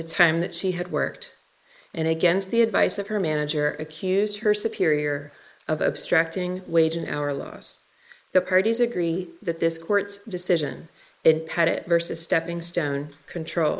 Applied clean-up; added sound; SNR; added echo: neural mask model Resemble Enhance denoiser.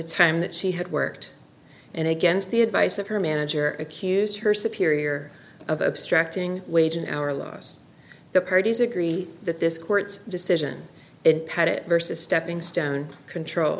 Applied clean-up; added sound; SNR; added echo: none; none; none; none.